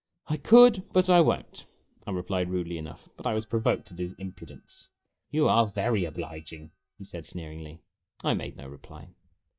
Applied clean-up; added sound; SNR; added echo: neural mask model DeepFilterNet 3.